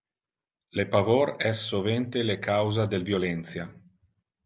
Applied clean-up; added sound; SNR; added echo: none; none; none; none.